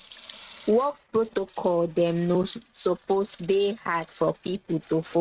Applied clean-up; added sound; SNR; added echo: neural mask model RNNoise.